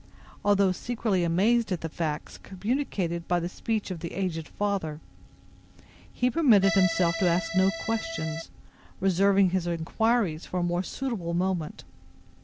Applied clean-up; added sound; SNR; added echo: none; Accordion; 6 dB; none.